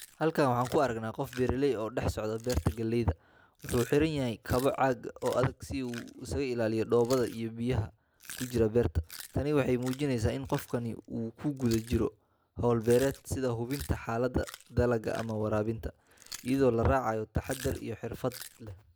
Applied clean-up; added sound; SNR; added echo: none; Chewing, mastication; 20 dB; none.